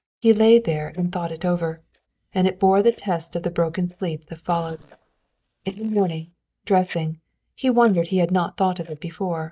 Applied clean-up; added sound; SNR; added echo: neural mask model DeepFilterNet 3.